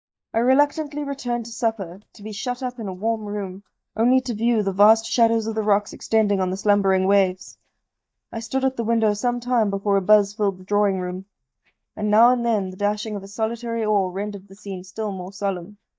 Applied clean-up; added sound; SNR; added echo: neural mask model DeepFilterNet 3.